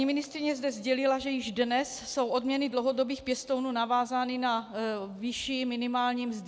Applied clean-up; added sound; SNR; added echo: none; none; none; none.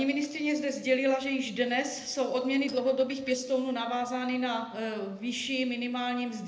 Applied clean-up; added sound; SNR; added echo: neural separator model SepFormer DNS4.